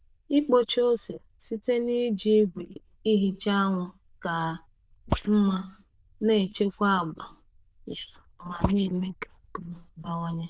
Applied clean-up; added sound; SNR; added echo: neural diffusion model UNIVERSE++.